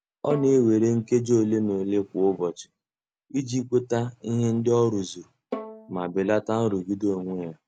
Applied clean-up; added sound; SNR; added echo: none; Bowed string instrument; 16 dB; none.